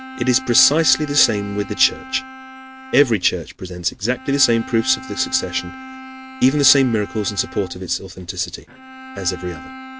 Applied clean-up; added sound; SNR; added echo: none; Bowed string instrument; 15 dB; none.